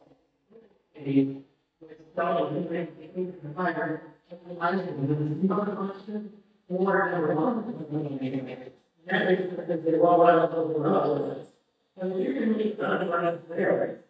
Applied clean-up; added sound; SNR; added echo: neural mask model DeepFilterNet 3.